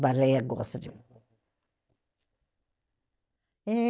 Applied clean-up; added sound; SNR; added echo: neural mask model DeepFilterNet 3.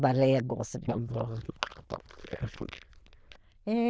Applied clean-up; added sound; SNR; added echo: neural diffusion model UNIVERSE++.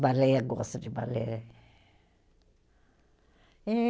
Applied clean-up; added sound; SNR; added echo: none; none; none; none.